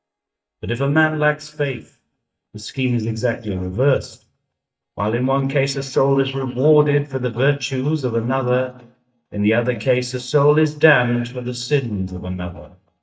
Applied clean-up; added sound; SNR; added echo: neural mask model DeepFilterNet 3.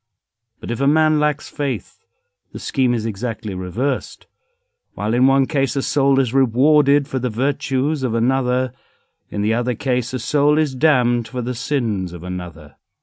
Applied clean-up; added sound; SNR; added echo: none; none; none; none.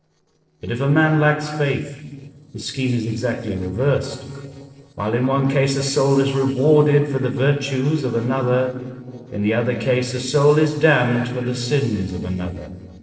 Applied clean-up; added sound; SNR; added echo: neural separator model SepFormer DNS4.